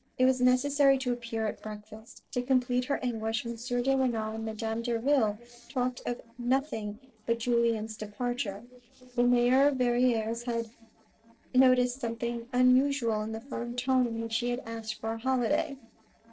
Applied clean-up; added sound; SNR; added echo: neural separator model SepFormer DNS4.